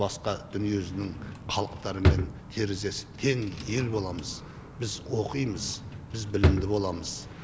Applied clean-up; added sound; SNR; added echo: none; Drawer open or close; 2 dB; none.